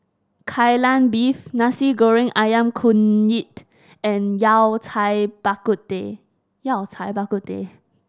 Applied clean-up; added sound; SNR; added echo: none; none; none; none.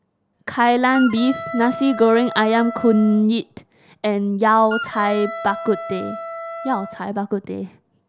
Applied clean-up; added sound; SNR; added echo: none; Wind instrument, woodwind instrument; 11 dB; none.